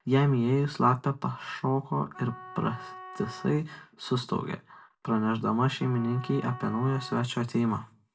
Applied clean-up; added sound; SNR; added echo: none; Wind instrument, woodwind instrument; 17 dB; reverberation time 0.2 s.